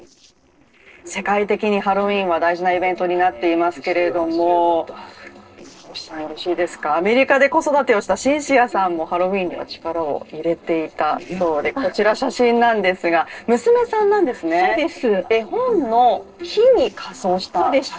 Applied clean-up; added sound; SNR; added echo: neural separator model SepFormer DNS4.